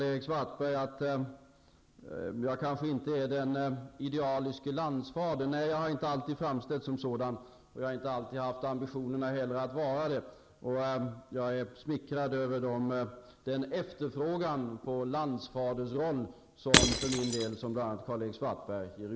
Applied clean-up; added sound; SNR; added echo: none; Shatter / Crushing; -3 dB; none.